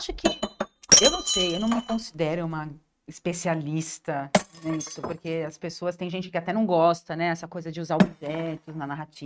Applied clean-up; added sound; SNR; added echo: neural mask model RNNoise.